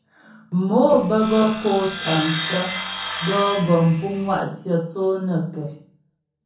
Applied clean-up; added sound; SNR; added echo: none; Sawing; 3 dB; reverberation time 0.5 s.